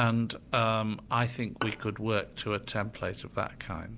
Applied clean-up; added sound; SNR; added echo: none; Bowed string instrument; 12 dB; none.